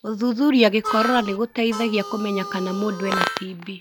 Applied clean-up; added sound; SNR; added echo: none; Harmonica; 8 dB; none.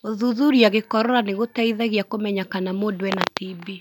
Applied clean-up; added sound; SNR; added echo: none; none; none; none.